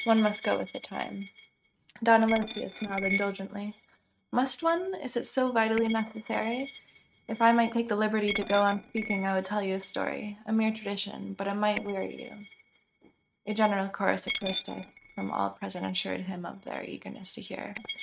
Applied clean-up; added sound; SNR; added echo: neural mask model RNNoise.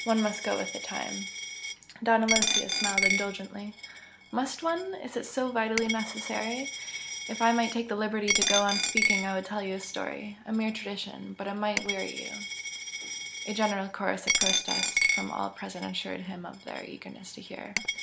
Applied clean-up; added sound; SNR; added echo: none; Coin (dropping); 1 dB; none.